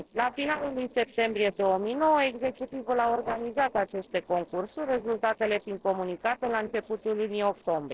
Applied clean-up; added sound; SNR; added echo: neural separator model SepFormer DNS4.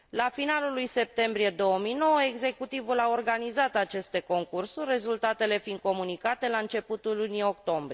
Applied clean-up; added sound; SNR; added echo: none; none; none; none.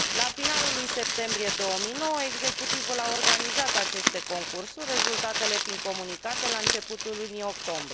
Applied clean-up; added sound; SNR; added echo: none; Crumpling, crinkling; -4 dB; none.